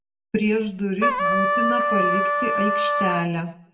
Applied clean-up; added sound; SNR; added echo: none; Trumpet; -3 dB; reverberation time 0.5 s.